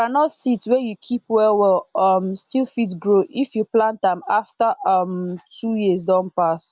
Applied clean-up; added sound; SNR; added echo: none; none; none; none.